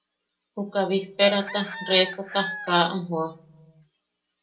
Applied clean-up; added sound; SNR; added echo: none; Chicken, rooster; 13 dB; reverberation time 0.2 s.